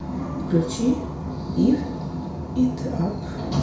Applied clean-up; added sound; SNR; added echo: none; Bowed string instrument; 19 dB; reverberation time 0.6 s.